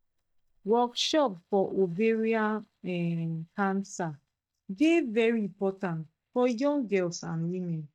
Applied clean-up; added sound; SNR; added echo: neural mask model DeepFilterNet 3.